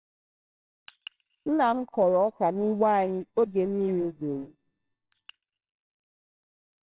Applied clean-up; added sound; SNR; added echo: neural separator model SepFormer WHAMR!.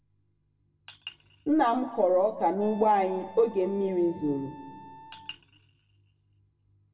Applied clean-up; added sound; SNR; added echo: none; Wind instrument, woodwind instrument; 20 dB; reverberation time 1.3 s.